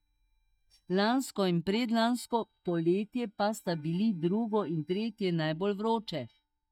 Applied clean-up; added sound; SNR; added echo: neural mask model DeepFilterNet 3.